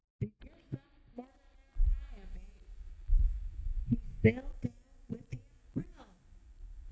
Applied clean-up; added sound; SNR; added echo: neural mask model DeepFilterNet 3.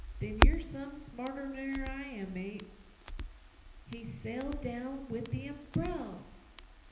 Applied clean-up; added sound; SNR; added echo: none; Crackle; -4 dB; reverberation time 0.8 s.